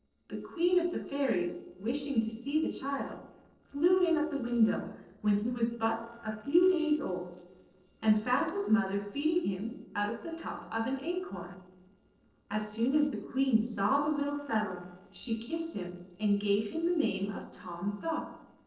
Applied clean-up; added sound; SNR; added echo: neural separator model SepFormer DNS4.